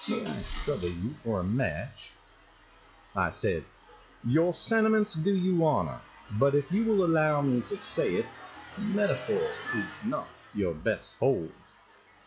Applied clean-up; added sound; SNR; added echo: classical method log-MMSE.